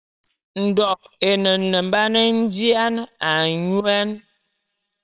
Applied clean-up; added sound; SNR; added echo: neural separator model SepFormer WHAMR!.